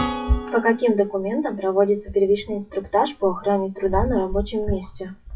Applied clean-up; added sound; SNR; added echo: classical method WPE with log-MMSE.